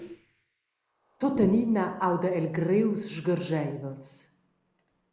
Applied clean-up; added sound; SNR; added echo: neural mask model Resemble Enhance denoiser.